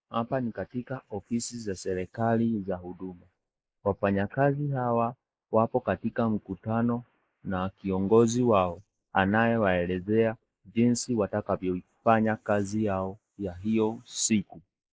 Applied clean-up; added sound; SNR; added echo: neural mask model Resemble Enhance denoiser.